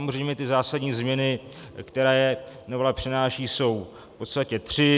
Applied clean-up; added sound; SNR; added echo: none; none; none; none.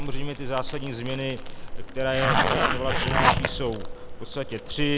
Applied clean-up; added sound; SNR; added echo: none; Crackle + Zipper (clothing); -4 dB; none.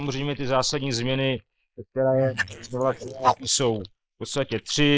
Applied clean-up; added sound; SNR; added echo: neural mask model Resemble Enhance denoiser.